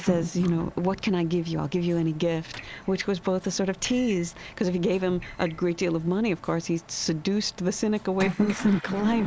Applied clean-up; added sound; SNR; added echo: neural mask model Resemble Enhance denoiser.